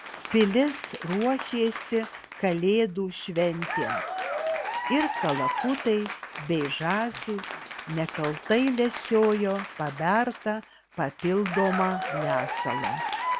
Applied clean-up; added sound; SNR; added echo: none; Applause / Cheering; 6 dB; none.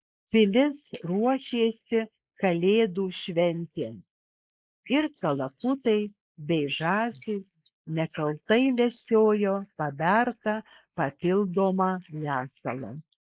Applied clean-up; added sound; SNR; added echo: neural mask model Resemble Enhance denoiser.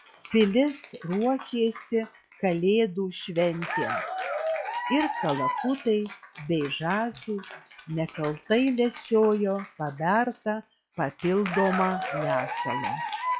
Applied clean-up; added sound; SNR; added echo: classical method log-MMSE.